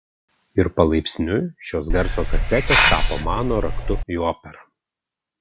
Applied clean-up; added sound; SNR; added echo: none; Hiss; -4 dB; none.